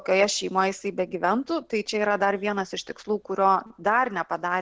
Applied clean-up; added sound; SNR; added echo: none; none; none; none.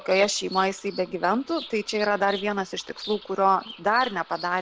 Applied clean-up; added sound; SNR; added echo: none; Bird vocalization, bird call, bird song; 16 dB; none.